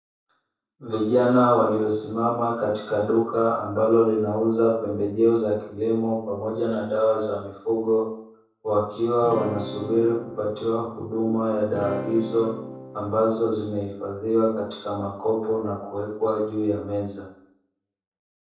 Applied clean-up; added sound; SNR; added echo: neural separator model SepFormer DNS4.